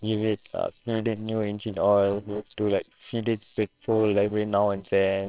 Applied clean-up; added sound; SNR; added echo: neural separator model SepFormer WHAMR!.